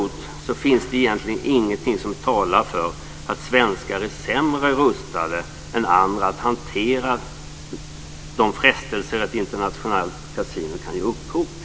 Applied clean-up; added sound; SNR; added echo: none; none; none; none.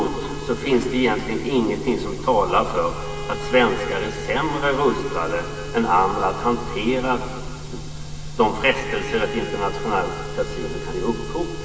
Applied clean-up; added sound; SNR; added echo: none; Bowed string instrument; 13 dB; reverberation time 2.3 s.